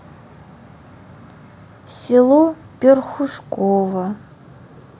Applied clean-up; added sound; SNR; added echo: none; none; none; none.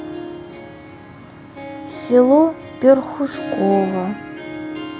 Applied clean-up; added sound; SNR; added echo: none; Harp; 11 dB; none.